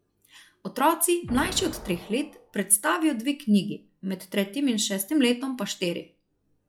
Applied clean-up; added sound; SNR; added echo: classical method log-MMSE.